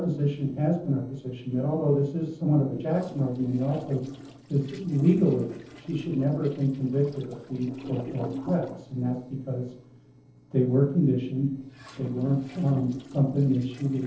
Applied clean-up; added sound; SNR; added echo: neural separator model SepFormer DNS4.